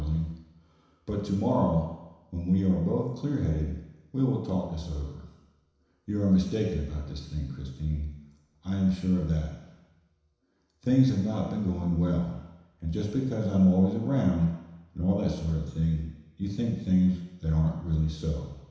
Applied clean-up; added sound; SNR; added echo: none; none; none; reverberation time 1.0 s.